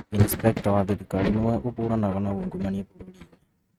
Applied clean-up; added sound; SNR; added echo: neural mask model RNNoise.